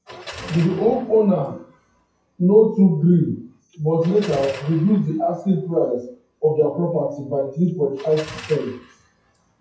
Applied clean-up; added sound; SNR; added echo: classical method WPE with log-MMSE.